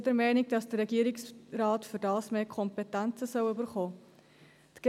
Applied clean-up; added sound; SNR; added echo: none; none; none; none.